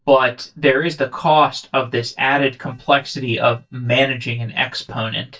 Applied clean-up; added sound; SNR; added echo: neural mask model DeepFilterNet 3.